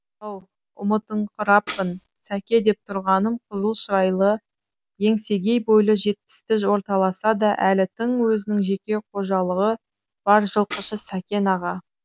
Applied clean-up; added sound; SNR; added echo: none; Tambourine; 1 dB; none.